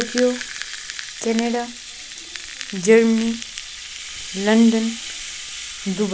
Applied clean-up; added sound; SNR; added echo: none; Rattle (instrument); 11 dB; none.